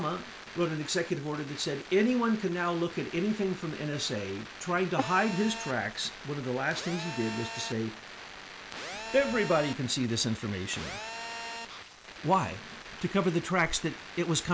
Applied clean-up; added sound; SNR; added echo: none; Telephone; 11 dB; none.